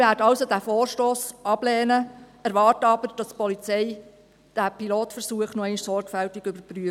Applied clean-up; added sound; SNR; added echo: none; none; none; none.